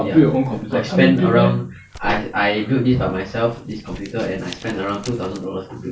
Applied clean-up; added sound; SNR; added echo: none; Crumpling, crinkling; 19 dB; none.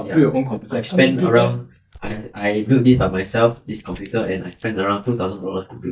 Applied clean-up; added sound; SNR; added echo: neural mask model DeepFilterNet 3.